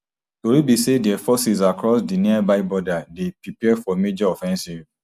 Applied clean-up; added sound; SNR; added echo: none; none; none; none.